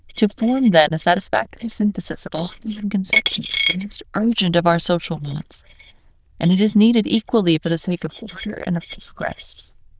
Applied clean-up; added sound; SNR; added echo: neural diffusion model UNIVERSE++.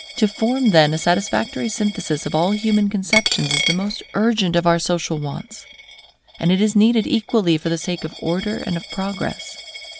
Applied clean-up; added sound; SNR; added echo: none; Coin (dropping); 10 dB; none.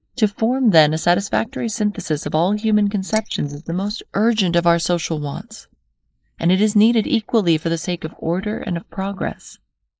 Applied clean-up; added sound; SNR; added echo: neural mask model Resemble Enhance denoiser.